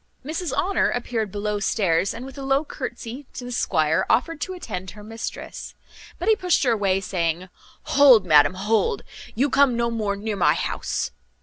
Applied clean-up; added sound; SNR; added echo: none; none; none; none.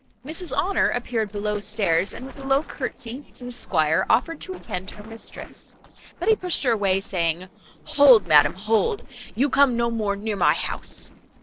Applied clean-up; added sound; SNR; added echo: neural separator model SepFormer DNS4.